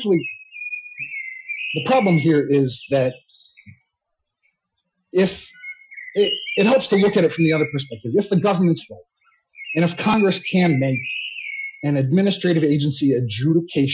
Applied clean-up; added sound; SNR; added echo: classical method Wiener filter.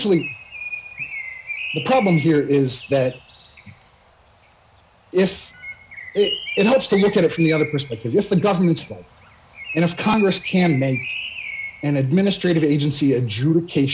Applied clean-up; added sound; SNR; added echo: none; Bird; 13 dB; none.